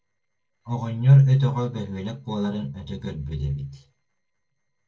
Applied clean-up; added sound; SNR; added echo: neural separator model SepFormer DNS4.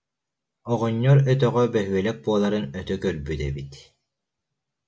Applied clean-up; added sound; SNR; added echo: none; none; none; none.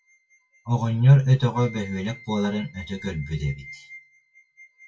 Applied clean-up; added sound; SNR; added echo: classical method WPE with log-MMSE.